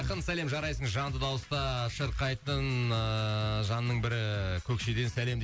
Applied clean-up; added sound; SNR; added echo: none; none; none; none.